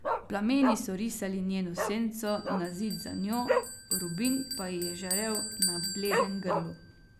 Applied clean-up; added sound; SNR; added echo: none; Bell + Dog; 2 dB; none.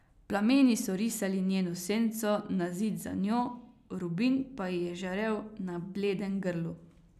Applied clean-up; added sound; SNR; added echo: none; none; none; none.